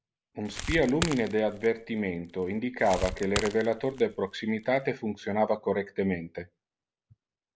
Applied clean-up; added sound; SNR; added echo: none; Crackle; 10 dB; none.